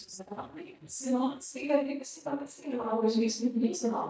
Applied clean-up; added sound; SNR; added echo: neural mask model DeepFilterNet 3.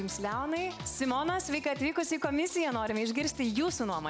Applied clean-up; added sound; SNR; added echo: none; none; none; none.